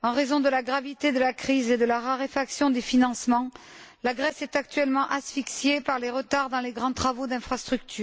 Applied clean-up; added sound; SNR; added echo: none; none; none; none.